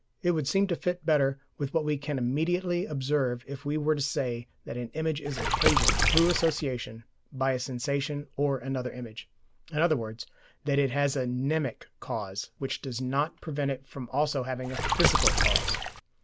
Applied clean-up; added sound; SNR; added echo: none; Water / Splash, splatter; -4 dB; none.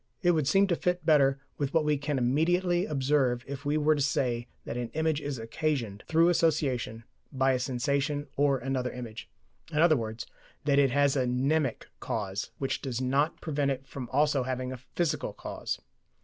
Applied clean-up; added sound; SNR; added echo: none; none; none; none.